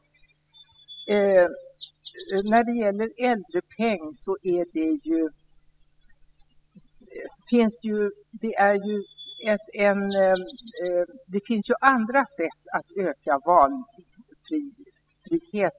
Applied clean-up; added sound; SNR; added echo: classical method spectral subtraction.